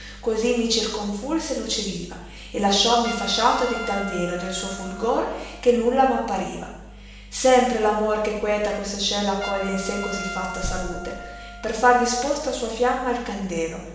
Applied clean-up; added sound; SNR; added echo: none; Trumpet; 16 dB; reverberation time 0.9 s.